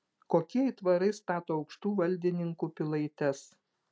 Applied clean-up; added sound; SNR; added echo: none; none; none; none.